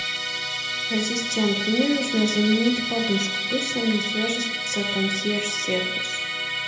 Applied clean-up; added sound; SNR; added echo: none; Musical instrument; 2 dB; reverberation time 0.7 s.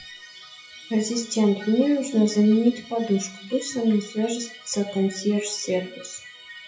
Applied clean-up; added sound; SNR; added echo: classical method WPE with log-MMSE.